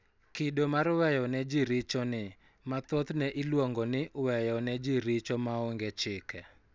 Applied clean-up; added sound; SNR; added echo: none; none; none; none.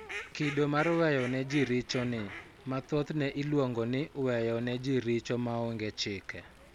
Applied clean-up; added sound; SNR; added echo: none; Fowl; 15 dB; none.